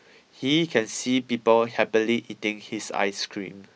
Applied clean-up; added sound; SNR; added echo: none; none; none; none.